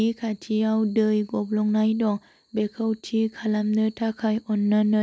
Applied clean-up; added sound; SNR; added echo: none; none; none; none.